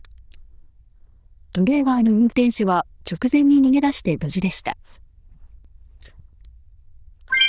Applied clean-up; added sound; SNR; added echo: neural diffusion model UNIVERSE++.